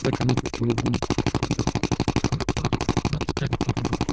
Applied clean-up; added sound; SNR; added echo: neural diffusion model UNIVERSE++.